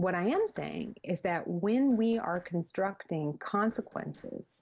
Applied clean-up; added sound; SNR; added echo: neural separator model SepFormer DNS4.